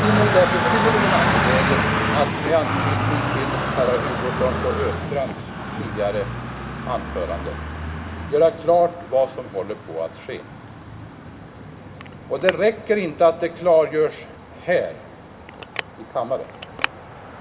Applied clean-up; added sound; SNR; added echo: none; Traffic noise, roadway noise; 2 dB; reverberation time 0.5 s.